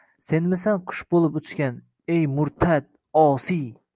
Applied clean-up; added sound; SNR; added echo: none; none; none; none.